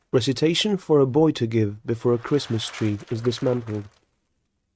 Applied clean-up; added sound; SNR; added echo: neural mask model RNNoise.